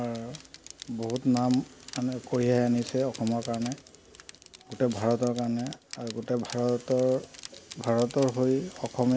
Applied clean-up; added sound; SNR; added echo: none; Crushing; 19 dB; none.